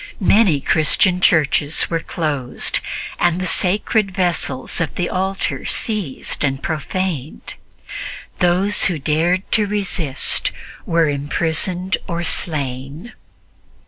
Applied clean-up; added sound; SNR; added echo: none; none; none; none.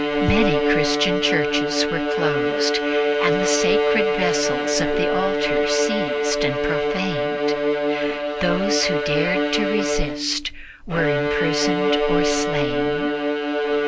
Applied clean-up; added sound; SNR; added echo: none; Bowed string instrument; -5 dB; none.